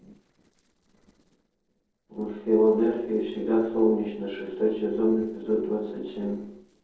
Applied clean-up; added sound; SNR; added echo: neural separator model SepFormer DNS4.